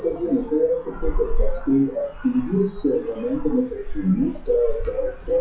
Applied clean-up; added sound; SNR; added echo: classical method WPE with log-MMSE.